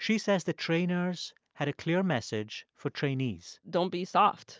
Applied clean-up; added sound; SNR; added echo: none; none; none; none.